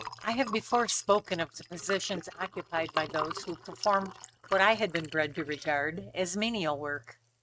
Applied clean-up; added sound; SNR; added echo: neural mask model RNNoise.